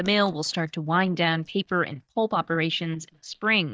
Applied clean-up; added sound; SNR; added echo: neural mask model DeepFilterNet 3.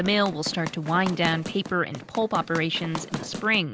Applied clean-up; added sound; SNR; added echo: none; Run; 11 dB; none.